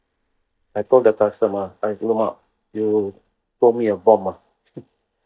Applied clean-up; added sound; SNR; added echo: neural mask model DeepFilterNet 3.